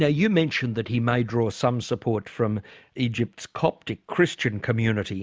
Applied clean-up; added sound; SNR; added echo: none; none; none; none.